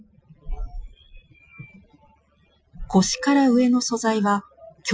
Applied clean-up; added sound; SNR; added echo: classical method Wiener filter.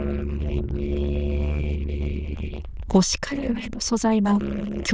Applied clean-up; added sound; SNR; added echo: neural diffusion model UNIVERSE++.